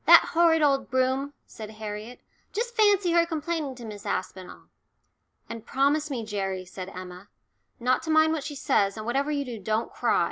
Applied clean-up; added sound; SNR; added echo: none; none; none; none.